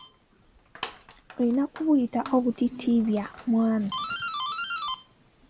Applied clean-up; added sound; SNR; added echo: none; Doorbell; 8 dB; none.